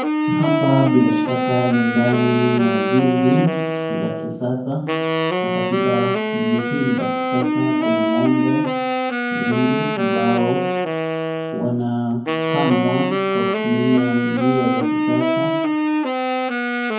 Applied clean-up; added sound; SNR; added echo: none; Wind instrument, woodwind instrument; 0 dB; reverberation time 0.9 s.